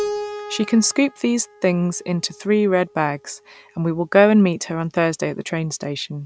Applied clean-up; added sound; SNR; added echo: none; Keyboard (musical); 16 dB; none.